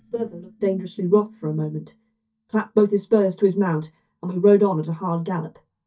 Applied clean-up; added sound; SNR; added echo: neural mask model DeepFilterNet 3.